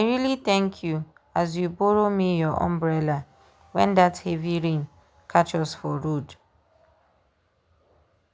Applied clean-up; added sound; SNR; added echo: none; none; none; none.